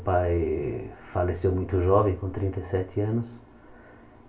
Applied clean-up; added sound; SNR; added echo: none; none; none; reverberation time 0.3 s.